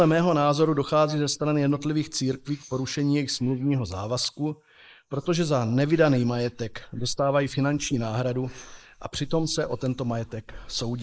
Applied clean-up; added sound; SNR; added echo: neural mask model Resemble Enhance denoiser.